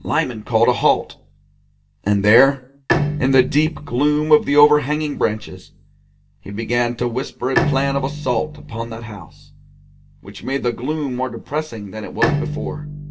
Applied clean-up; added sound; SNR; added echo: none; Bowed string instrument; 8 dB; reverberation time 0.2 s.